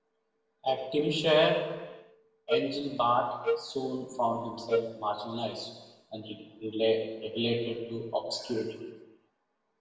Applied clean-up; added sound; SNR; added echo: none; Wind instrument, woodwind instrument; 1 dB; reverberation time 1.1 s.